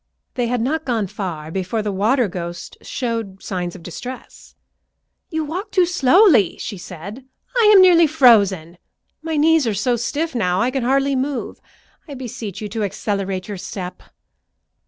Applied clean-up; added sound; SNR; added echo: none; none; none; none.